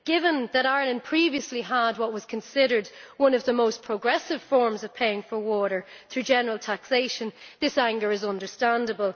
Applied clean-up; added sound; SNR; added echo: none; none; none; none.